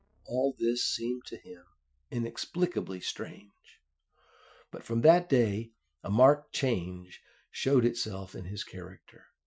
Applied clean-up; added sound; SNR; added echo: classical method Wiener filter.